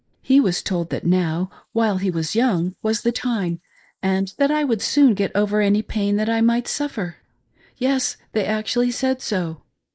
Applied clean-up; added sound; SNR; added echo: neural mask model Resemble Enhance denoiser.